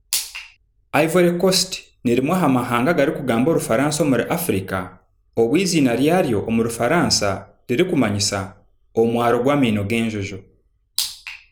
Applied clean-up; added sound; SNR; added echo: none; none; none; none.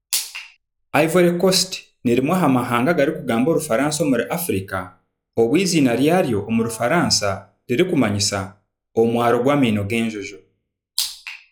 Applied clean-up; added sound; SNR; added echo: classical method log-MMSE.